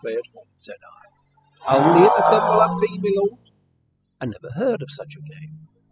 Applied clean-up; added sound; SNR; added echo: classical method spectral subtraction.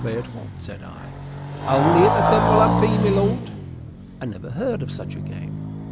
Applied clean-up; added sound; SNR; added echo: none; Motorcycle; -1 dB; none.